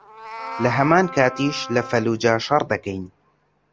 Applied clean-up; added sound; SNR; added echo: none; Meow + Wind instrument, woodwind instrument; 14 dB; none.